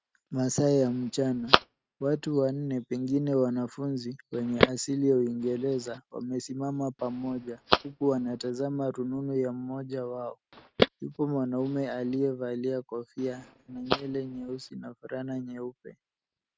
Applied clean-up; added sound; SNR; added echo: neural mask model RNNoise.